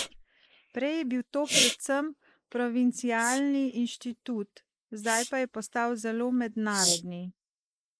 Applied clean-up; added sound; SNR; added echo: neural mask model Resemble Enhance denoiser.